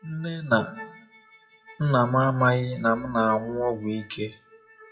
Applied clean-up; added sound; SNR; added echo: classical method WPE with log-MMSE.